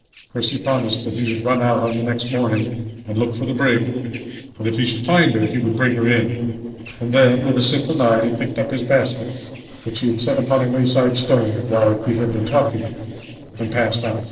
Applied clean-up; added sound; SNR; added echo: neural separator model SepFormer DNS4.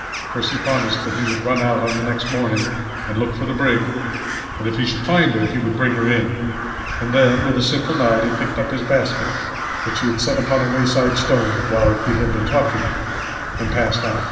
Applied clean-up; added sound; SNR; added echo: none; Crow; 6 dB; reverberation time 2.6 s.